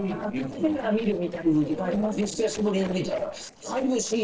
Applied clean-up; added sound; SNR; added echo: neural separator model SepFormer DNS4.